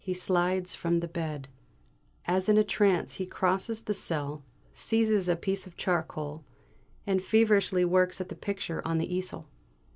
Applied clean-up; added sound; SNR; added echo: none; none; none; none.